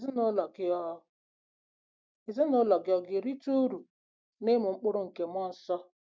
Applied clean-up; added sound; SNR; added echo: none; none; none; none.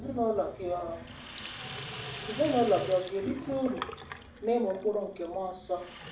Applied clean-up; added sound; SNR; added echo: none; Sink (filling or washing) / Water tap, faucet; 9 dB; reverberation time 0.4 s.